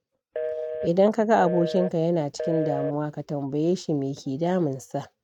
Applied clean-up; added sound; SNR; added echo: neural mask model RNNoise.